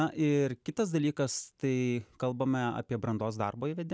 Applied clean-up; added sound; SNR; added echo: none; none; none; none.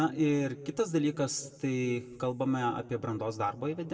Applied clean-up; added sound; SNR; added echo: none; none; none; reverberation time 1.3 s.